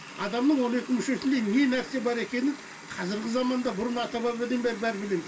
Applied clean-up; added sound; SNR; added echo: none; Water tap, faucet; 16 dB; reverberation time 0.2 s.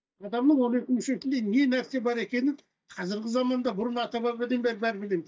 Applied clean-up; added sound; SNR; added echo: neural mask model DeepFilterNet 3.